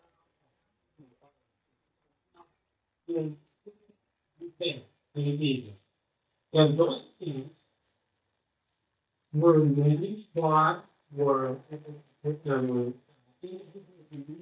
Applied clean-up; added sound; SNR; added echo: neural mask model DeepFilterNet 3.